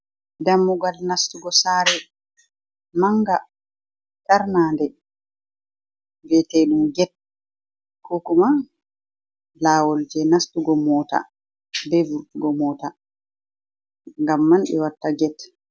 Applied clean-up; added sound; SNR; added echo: none; none; none; none.